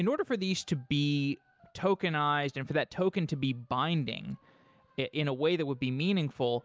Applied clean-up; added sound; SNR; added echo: none; none; none; none.